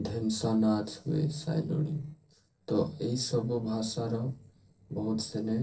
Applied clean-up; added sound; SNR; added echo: neural separator model SepFormer DNS4.